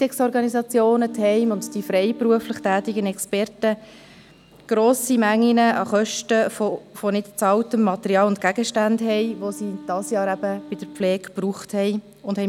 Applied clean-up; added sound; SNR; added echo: none; Wind instrument, woodwind instrument; 19 dB; none.